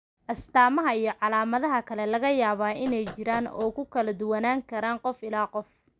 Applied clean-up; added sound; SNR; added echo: none; Knock; 17 dB; none.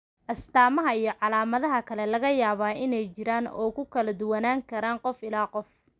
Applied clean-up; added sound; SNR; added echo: none; none; none; none.